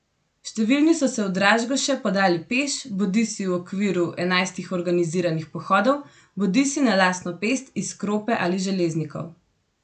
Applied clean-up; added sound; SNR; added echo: none; none; none; none.